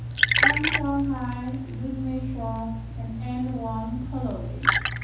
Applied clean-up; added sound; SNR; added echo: none; Liquid; -5 dB; reverberation time 0.9 s.